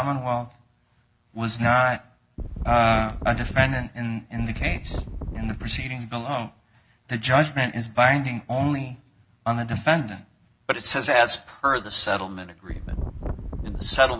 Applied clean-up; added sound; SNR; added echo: none; Wind; 5 dB; none.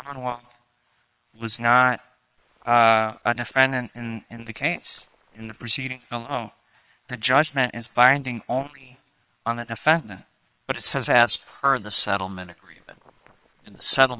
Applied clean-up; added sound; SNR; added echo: neural separator model SepFormer WHAM!.